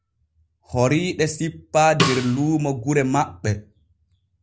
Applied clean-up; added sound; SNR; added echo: none; Snare drum; 5 dB; none.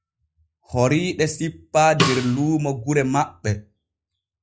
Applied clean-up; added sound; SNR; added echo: classical method log-MMSE.